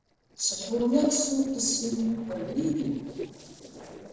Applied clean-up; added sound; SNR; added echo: neural separator model SepFormer DNS4.